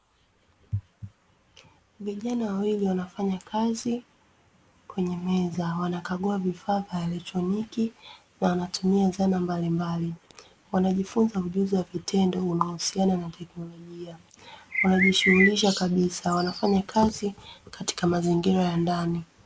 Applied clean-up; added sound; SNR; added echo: neural mask model Resemble Enhance denoiser.